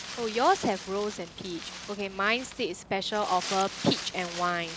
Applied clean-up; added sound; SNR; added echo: none; Wind; 11 dB; none.